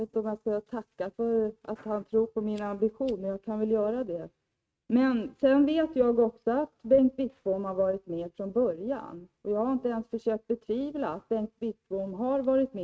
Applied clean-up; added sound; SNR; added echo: neural mask model RNNoise.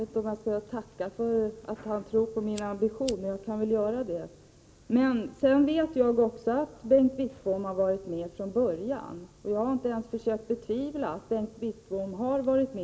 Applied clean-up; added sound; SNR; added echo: none; Fire; 19 dB; none.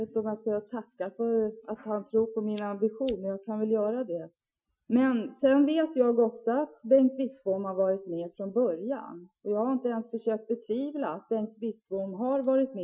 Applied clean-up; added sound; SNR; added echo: classical method Wiener filter.